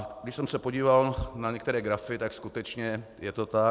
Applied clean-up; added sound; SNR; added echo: none; none; none; none.